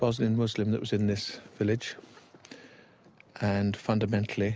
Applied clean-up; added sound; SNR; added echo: none; none; none; none.